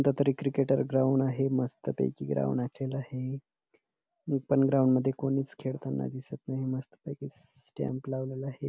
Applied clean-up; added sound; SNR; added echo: none; none; none; none.